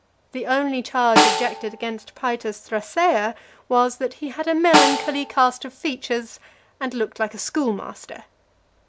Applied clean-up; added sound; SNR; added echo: none; Snare drum; 1 dB; none.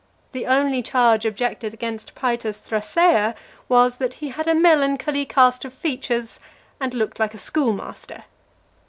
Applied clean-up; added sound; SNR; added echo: none; none; none; none.